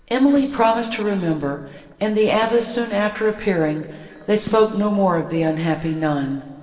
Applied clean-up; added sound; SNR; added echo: neural separator model SepFormer DNS4.